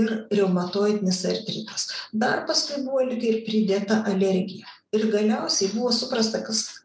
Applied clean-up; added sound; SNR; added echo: none; none; none; none.